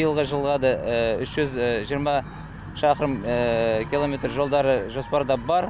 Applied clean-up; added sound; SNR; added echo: none; none; none; none.